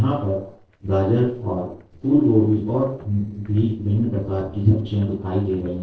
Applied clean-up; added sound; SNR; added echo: neural separator model SepFormer DNS4.